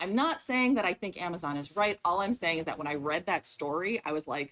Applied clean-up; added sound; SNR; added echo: neural mask model RNNoise.